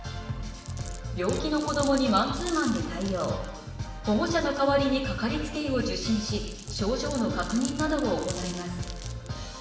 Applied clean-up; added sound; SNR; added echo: none; Glass; 17 dB; reverberation time 1.0 s.